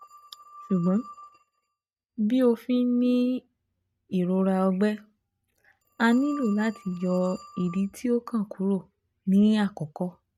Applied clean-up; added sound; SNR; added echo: neural mask model RNNoise.